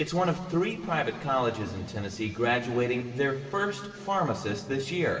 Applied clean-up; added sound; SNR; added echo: none; none; none; reverberation time 2.9 s.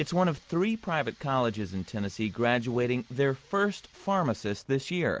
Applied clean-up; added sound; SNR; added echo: none; none; none; none.